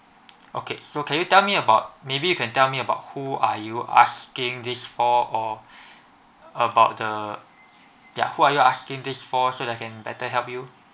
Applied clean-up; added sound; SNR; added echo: none; none; none; none.